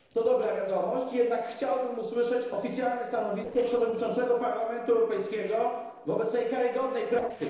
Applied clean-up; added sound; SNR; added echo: neural separator model SepFormer DNS4.